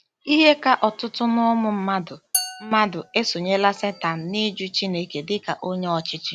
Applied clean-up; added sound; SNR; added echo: none; Glass; 11 dB; none.